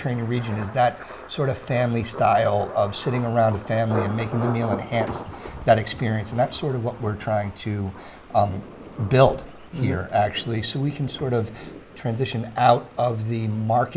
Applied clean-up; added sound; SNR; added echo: none; Thunder; 14 dB; none.